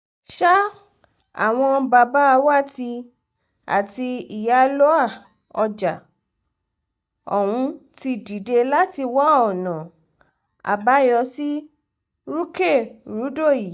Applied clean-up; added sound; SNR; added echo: neural mask model DeepFilterNet 3.